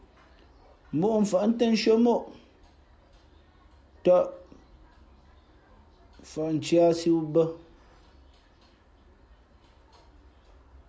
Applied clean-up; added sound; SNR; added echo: none; none; none; none.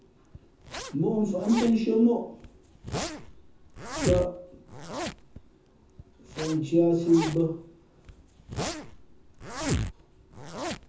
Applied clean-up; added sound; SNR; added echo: none; Zipper (clothing); 8 dB; reverberation time 0.6 s.